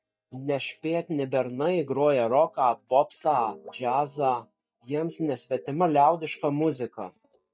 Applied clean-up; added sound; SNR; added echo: neural mask model DeepFilterNet 3.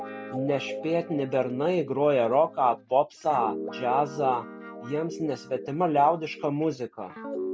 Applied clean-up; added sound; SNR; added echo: none; Guitar; 11 dB; none.